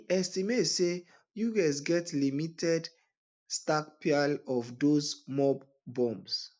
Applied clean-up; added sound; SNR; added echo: none; none; none; none.